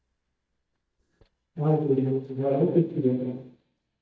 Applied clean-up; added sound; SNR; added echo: neural mask model DeepFilterNet 3.